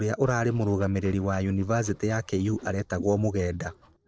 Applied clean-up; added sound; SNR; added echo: neural separator model SepFormer DNS4.